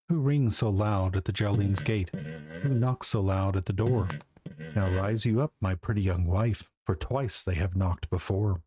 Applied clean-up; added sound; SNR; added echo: neural mask model RNNoise.